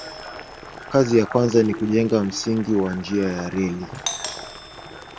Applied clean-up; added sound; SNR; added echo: none; Doorbell + Boiling; 14 dB; none.